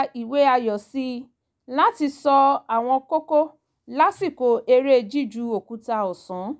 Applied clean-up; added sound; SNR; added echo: none; none; none; none.